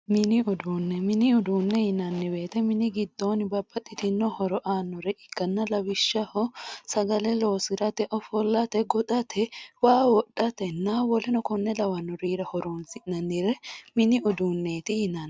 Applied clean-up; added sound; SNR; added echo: none; none; none; none.